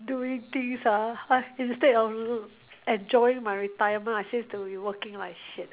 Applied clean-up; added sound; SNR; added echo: none; none; none; none.